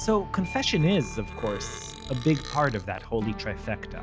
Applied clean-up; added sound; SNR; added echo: none; Burping, eructation + Bell / Doorbell; 15 dB; none.